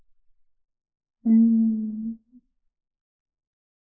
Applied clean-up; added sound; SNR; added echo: neural mask model Resemble Enhance denoiser.